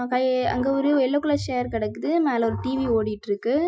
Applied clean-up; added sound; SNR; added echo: classical method Wiener filter.